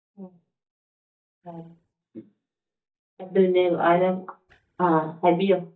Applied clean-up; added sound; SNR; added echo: neural mask model DeepFilterNet 3.